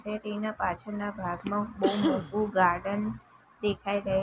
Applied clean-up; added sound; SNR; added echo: none; Cough; 3 dB; none.